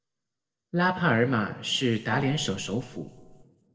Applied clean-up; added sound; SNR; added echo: neural separator model SepFormer DNS4.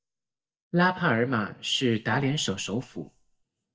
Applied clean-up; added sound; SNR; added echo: neural mask model DeepFilterNet 3.